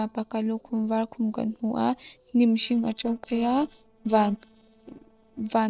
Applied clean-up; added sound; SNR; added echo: neural separator model SepFormer DNS4.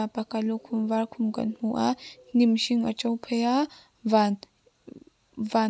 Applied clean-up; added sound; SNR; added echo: none; none; none; none.